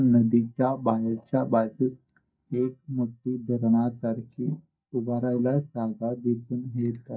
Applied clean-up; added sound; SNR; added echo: neural mask model DeepFilterNet 3.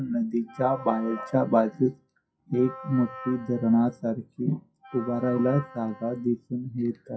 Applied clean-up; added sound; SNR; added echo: classical method WPE with log-MMSE.